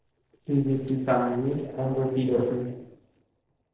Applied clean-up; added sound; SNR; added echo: neural separator model SepFormer DNS4.